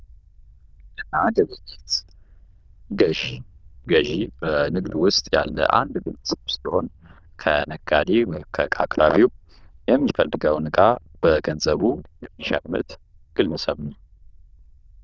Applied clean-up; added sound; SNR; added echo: neural diffusion model UNIVERSE++.